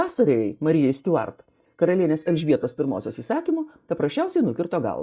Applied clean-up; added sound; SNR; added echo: neural mask model DeepFilterNet 3.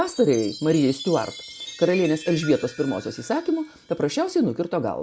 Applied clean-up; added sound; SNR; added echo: none; Chime; 17 dB; none.